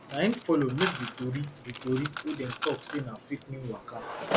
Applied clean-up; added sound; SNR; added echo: none; Mechanisms; 5 dB; none.